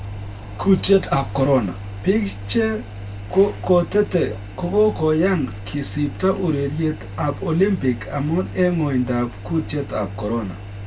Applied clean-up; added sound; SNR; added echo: none; Engine; 11 dB; reverberation time 0.2 s.